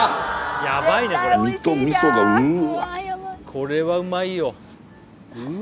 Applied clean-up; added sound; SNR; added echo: none; none; none; none.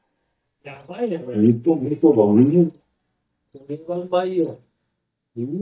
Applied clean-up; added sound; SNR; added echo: neural mask model DeepFilterNet 3.